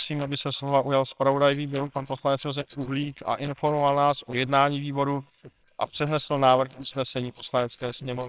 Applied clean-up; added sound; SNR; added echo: neural separator model SepFormer WHAMR!.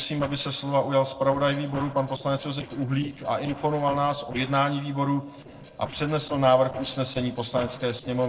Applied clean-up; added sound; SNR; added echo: neural separator model SepFormer DNS4.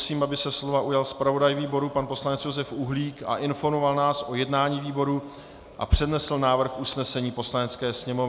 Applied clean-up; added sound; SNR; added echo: none; none; none; none.